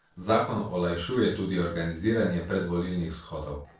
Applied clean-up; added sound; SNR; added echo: neural separator model SepFormer DNS4.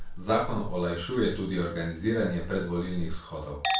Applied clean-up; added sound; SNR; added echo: none; Chink, clink; 3 dB; reverberation time 0.3 s.